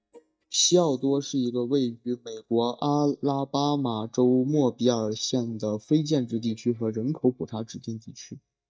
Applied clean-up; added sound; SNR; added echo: neural mask model DeepFilterNet 3.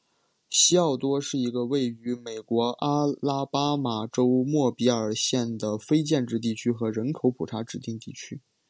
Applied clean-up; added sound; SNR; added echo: none; none; none; none.